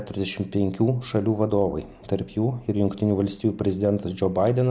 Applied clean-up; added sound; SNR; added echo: none; none; none; none.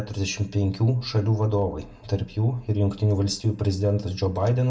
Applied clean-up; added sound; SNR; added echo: none; none; none; reverberation time 0.2 s.